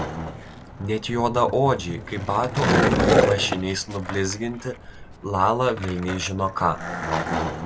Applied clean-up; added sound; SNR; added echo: none; Skateboard; 1 dB; none.